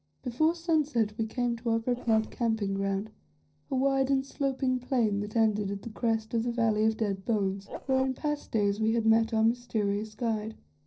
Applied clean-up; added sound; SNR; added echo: neural separator model SepFormer DNS4.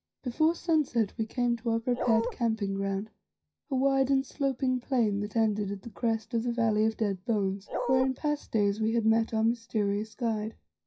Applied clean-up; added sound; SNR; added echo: classical method WPE with log-MMSE.